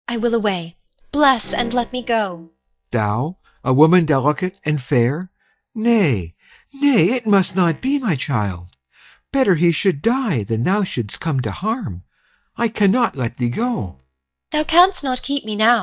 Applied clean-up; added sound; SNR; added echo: neural mask model DeepFilterNet 3.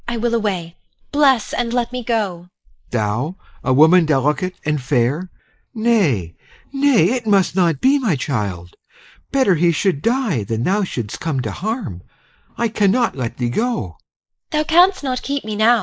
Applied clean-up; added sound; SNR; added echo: neural mask model Resemble Enhance denoiser.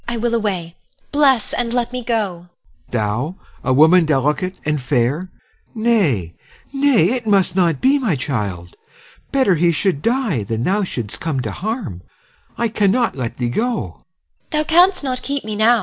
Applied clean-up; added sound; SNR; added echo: none; none; none; none.